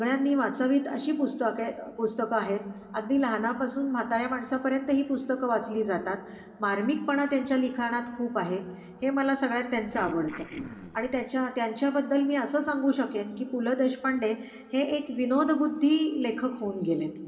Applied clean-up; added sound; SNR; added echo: neural separator model SepFormer DNS4.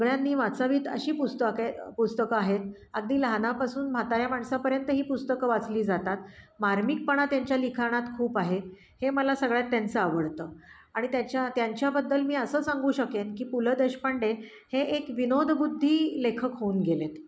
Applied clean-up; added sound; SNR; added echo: none; none; none; none.